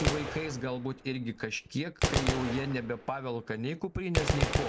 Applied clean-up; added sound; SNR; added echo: none; Gunshot, gunfire; 0 dB; none.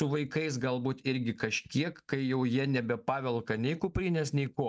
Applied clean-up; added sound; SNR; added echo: none; none; none; none.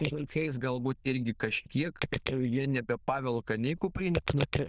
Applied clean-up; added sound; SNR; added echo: neural diffusion model UNIVERSE++.